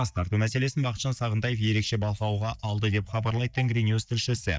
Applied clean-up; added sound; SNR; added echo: neural mask model DeepFilterNet 3.